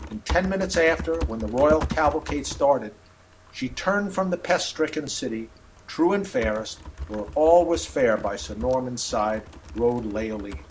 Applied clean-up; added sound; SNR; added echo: none; Typing; 12 dB; none.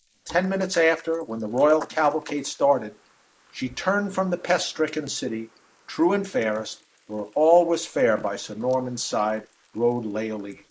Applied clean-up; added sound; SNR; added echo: neural mask model Resemble Enhance denoiser.